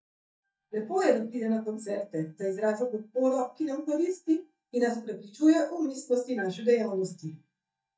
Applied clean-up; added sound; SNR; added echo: neural mask model DeepFilterNet 3.